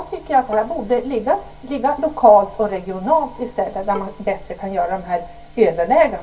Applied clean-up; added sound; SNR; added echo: none; Bowed string instrument; 20 dB; reverberation time 0.2 s.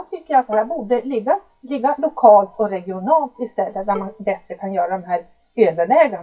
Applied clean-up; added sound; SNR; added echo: classical method WPE with log-MMSE.